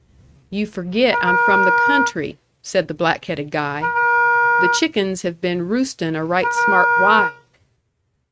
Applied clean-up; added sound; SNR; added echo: neural mask model RNNoise.